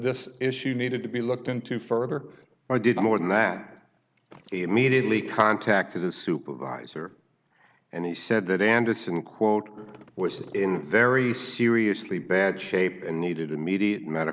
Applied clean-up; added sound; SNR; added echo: none; none; none; none.